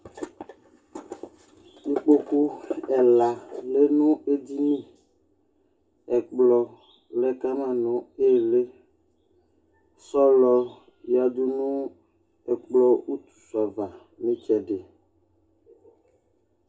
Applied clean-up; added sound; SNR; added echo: none; none; none; reverberation time 0.2 s.